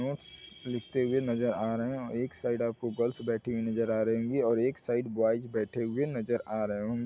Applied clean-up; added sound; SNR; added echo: none; none; none; none.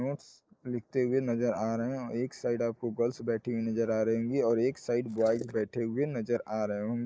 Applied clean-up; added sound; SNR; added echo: neural mask model Resemble Enhance denoiser.